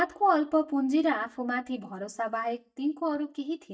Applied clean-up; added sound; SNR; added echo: neural mask model DeepFilterNet 3.